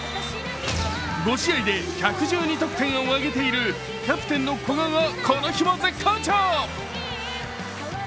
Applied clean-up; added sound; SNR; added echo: none; Wind instrument, woodwind instrument; 14 dB; none.